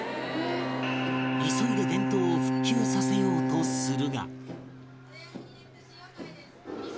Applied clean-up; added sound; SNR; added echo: none; Bowed string instrument; -2 dB; none.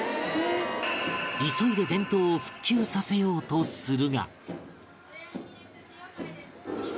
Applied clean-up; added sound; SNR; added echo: none; none; none; none.